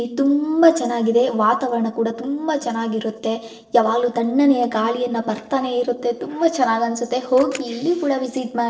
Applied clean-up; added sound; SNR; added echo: neural separator model SepFormer DNS4.